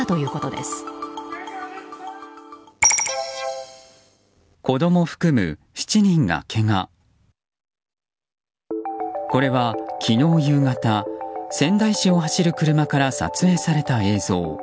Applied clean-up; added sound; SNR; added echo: none; none; none; none.